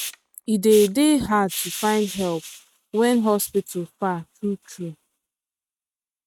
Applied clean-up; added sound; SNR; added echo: neural mask model RNNoise.